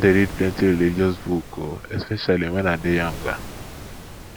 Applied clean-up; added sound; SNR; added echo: none; Waves, surf; 14 dB; none.